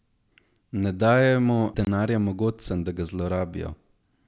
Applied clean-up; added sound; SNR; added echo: none; none; none; none.